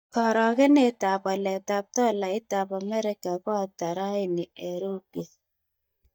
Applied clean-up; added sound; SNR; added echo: neural mask model DeepFilterNet 3.